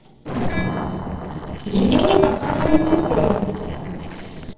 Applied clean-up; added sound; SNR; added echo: neural separator model SepFormer DNS4.